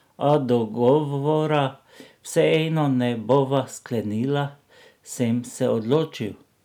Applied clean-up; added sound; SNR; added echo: none; none; none; none.